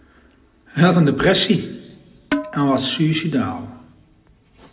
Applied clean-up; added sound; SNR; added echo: none; Percussion; 5 dB; reverberation time 1.0 s.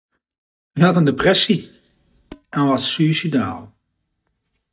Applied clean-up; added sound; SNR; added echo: neural mask model DeepFilterNet 3.